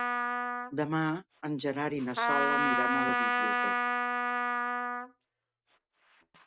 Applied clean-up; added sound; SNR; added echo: neural mask model RNNoise.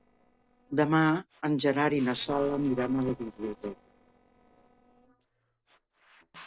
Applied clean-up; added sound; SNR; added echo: neural separator model SepFormer DNS4.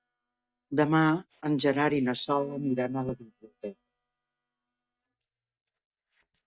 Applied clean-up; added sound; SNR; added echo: neural mask model DeepFilterNet 3.